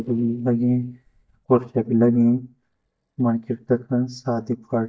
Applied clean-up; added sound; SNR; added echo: neural mask model DeepFilterNet 3.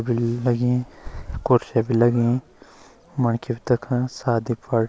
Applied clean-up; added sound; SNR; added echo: none; none; none; none.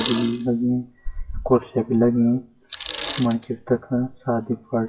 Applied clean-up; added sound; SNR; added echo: classical method WPE with log-MMSE.